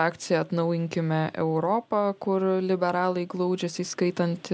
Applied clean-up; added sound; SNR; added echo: none; none; none; none.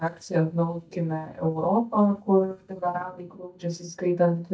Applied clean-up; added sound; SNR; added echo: neural mask model DeepFilterNet 3.